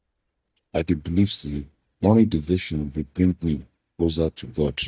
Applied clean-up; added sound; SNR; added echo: neural mask model DeepFilterNet 3.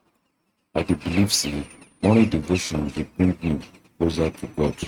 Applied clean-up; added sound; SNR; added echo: neural mask model RNNoise.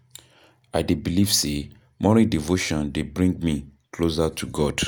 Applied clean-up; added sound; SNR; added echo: none; none; none; none.